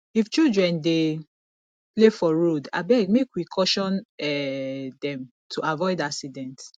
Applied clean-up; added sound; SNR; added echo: none; none; none; none.